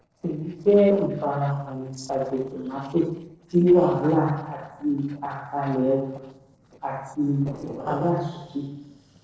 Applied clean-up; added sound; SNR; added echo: neural separator model SepFormer DNS4.